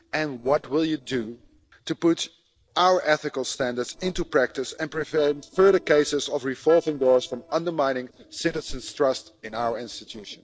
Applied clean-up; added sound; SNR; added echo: neural separator model SepFormer DNS4.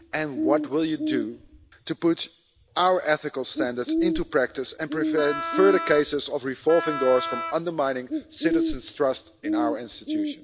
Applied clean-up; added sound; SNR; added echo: none; Bird + Wind instrument, woodwind instrument; 4 dB; none.